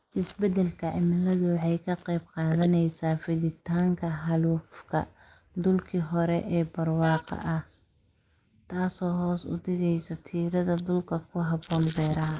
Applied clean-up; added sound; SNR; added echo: neural mask model Resemble Enhance denoiser.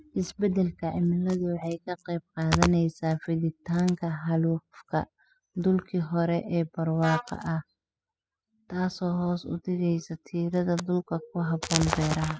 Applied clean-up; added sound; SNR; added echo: classical method spectral subtraction.